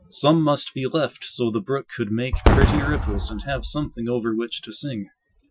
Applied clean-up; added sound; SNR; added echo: classical method Wiener filter.